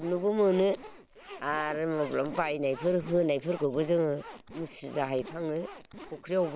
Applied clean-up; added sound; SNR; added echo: none; Zipper (clothing); 17 dB; none.